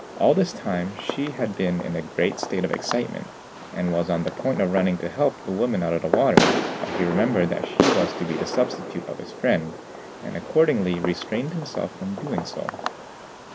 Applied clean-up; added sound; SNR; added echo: none; Fireworks; 4 dB; none.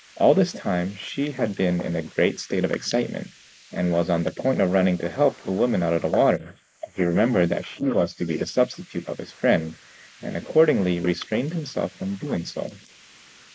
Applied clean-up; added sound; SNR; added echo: neural mask model Resemble Enhance denoiser.